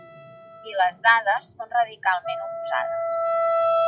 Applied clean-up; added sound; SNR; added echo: classical method log-MMSE.